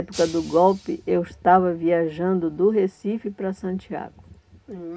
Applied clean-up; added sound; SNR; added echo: none; Shatter; 18 dB; reverberation time 0.3 s.